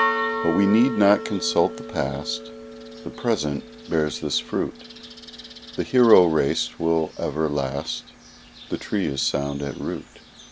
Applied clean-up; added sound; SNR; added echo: none; Church bell; 10 dB; none.